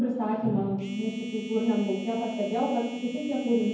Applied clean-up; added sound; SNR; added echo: none; Telephone; 11 dB; reverberation time 0.9 s.